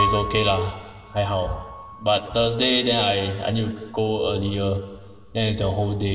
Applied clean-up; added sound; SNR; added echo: none; Piano; 11 dB; reverberation time 2.4 s.